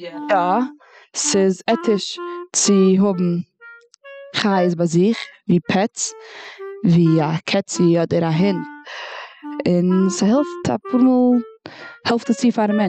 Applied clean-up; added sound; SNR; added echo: classical method spectral subtraction.